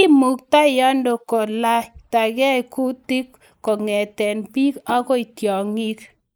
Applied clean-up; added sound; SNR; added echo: neural mask model Resemble Enhance denoiser.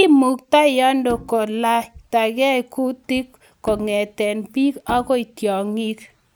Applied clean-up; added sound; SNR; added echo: none; Bowed string instrument; 20 dB; none.